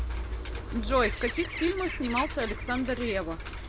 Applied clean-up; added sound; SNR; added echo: none; Bird; 10 dB; none.